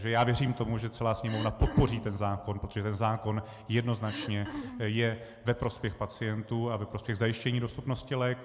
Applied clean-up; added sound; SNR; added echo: none; Cough; 11 dB; none.